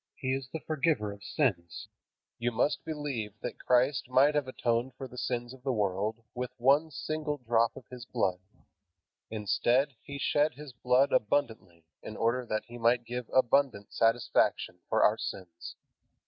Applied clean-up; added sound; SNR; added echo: none; none; none; none.